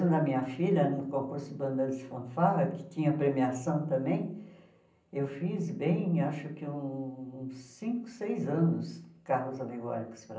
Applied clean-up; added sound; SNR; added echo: none; none; none; reverberation time 0.6 s.